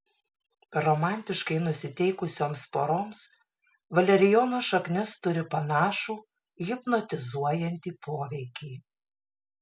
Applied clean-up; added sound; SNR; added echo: none; none; none; none.